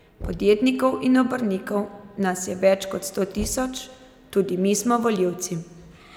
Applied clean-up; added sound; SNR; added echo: none; Knock / Wood; 19 dB; none.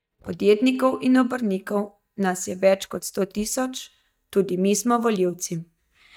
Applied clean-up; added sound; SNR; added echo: neural mask model DeepFilterNet 3.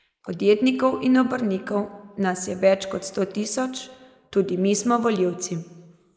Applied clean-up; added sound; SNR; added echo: neural mask model Resemble Enhance denoiser.